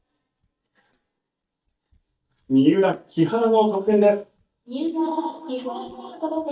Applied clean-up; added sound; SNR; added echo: neural mask model DeepFilterNet 3.